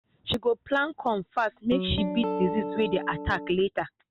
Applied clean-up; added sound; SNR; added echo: none; Guitar; 4 dB; none.